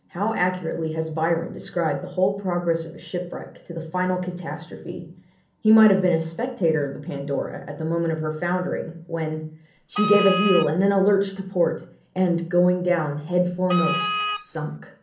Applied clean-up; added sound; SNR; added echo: none; Wind instrument, woodwind instrument; 4 dB; reverberation time 0.6 s.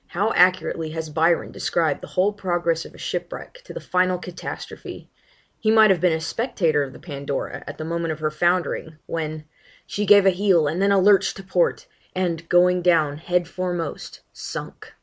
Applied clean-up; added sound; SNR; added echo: none; none; none; none.